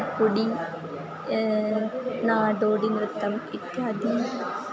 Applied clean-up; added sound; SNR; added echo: none; none; none; none.